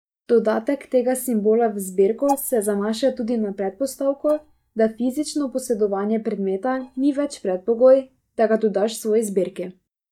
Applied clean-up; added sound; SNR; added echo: neural mask model DeepFilterNet 3.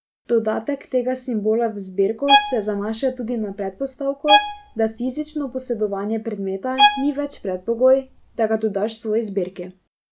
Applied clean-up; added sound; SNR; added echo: none; Bowed string instrument; 0 dB; none.